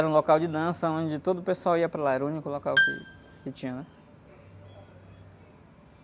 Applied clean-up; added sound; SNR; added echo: none; Piano; 2 dB; none.